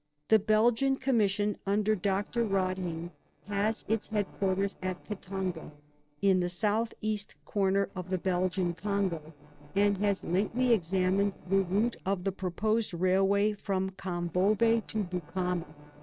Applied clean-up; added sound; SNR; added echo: neural separator model SepFormer DNS4.